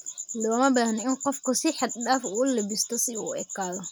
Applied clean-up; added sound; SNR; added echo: none; none; none; none.